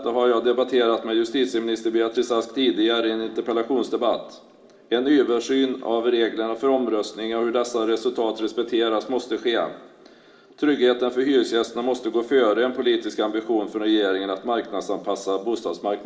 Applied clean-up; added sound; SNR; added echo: none; none; none; reverberation time 1.3 s.